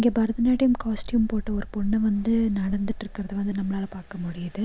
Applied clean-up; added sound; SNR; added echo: none; Engine; 10 dB; none.